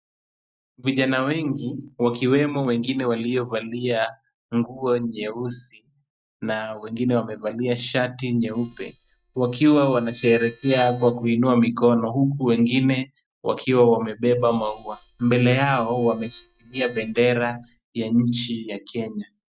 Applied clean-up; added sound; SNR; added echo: neural mask model DeepFilterNet 3.